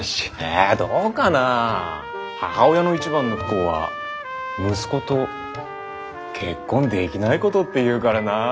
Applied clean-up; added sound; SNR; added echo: none; Trumpet; 12 dB; none.